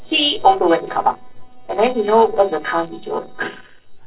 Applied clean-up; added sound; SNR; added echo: neural separator model SepFormer DNS4.